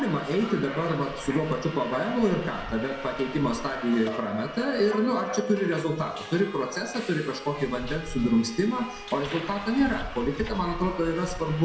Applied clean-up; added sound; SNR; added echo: none; Subway, metro, underground; 11 dB; reverberation time 0.5 s.